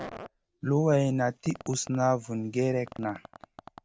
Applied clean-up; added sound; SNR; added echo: none; Fart; 19 dB; none.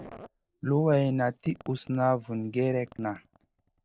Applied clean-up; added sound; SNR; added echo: neural separator model SepFormer DNS4.